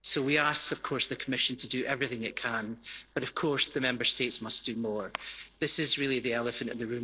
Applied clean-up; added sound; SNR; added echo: neural separator model SepFormer DNS4.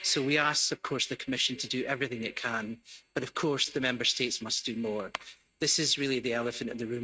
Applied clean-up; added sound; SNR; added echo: neural mask model RNNoise.